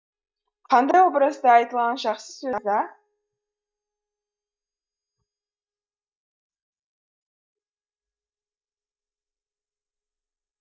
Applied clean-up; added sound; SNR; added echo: neural mask model DeepFilterNet 3.